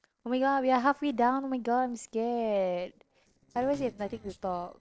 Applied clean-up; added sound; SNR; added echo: neural separator model SepFormer DNS4.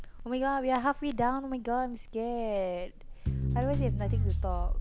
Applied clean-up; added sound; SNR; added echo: none; Crackle; 1 dB; none.